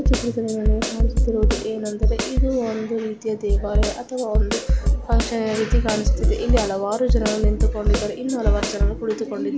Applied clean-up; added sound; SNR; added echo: none; Snare drum; -4 dB; none.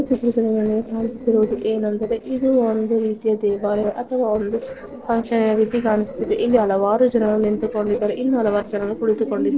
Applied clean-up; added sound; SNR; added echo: neural separator model SepFormer DNS4.